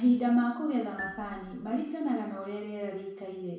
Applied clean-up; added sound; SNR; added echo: none; Marimba, xylophone; 16 dB; reverberation time 0.7 s.